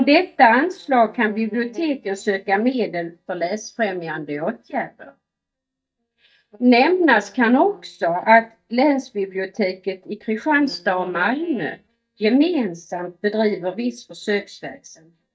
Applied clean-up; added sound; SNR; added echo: neural mask model DeepFilterNet 3.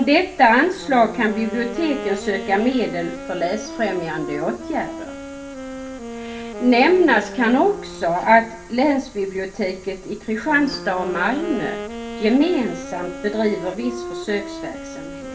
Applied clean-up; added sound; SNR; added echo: none; Wind instrument, woodwind instrument; 12 dB; reverberation time 0.3 s.